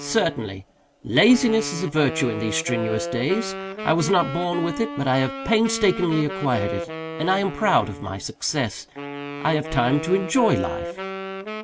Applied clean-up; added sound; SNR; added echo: none; Wind instrument, woodwind instrument; 9 dB; none.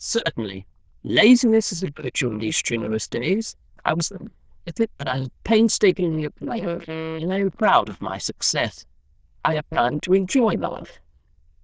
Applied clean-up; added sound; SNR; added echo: neural diffusion model UNIVERSE++.